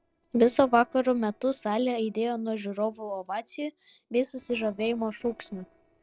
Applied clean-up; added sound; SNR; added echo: neural separator model SepFormer DNS4.